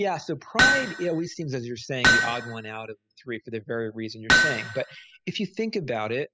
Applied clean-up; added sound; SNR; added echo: classical method spectral subtraction.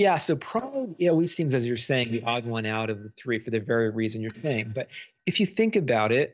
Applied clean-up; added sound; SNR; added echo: neural mask model DeepFilterNet 3.